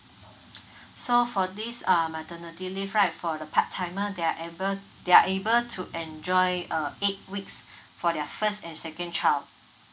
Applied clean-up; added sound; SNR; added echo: none; none; none; none.